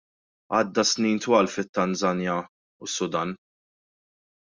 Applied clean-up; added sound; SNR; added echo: none; none; none; none.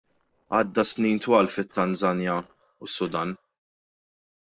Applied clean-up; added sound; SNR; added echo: neural separator model SepFormer DNS4.